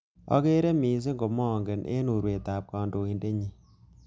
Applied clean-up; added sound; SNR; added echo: none; none; none; none.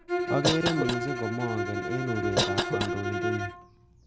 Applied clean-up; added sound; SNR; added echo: none; Cough + Bowed string instrument; -2 dB; none.